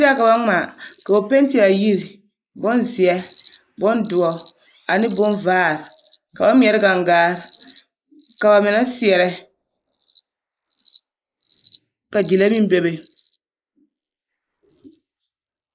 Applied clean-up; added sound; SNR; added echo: neural mask model Resemble Enhance denoiser.